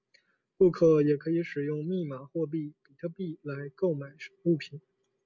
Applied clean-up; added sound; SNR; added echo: none; none; none; none.